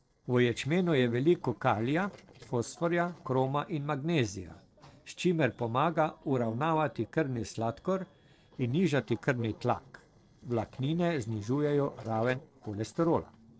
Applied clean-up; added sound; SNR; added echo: neural separator model SepFormer DNS4.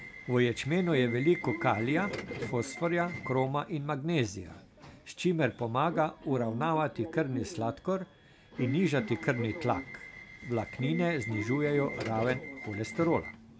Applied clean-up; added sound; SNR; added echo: none; Subway, metro, underground / Alarm; 10 dB; none.